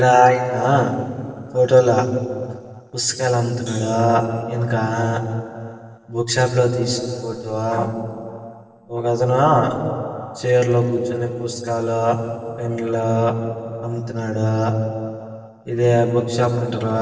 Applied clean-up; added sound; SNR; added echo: neural separator model SepFormer DNS4.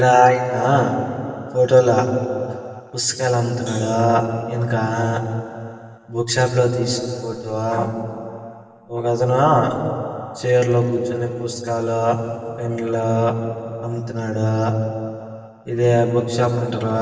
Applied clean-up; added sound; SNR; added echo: none; Hi-hat; 20 dB; reverberation time 2.6 s.